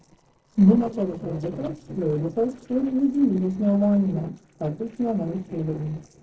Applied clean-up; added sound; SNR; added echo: neural separator model SepFormer DNS4.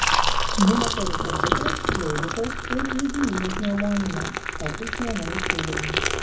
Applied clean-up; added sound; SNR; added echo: none; Liquid; -2 dB; reverberation time 0.3 s.